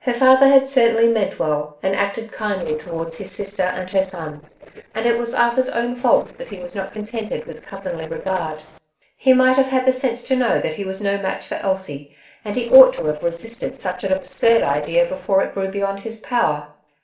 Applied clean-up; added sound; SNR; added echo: neural separator model SepFormer DNS4.